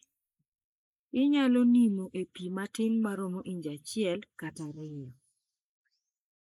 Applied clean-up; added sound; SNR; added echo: neural mask model Resemble Enhance denoiser.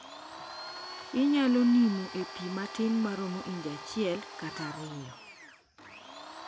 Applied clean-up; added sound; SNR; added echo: none; Domestic sounds, home sounds; 13 dB; none.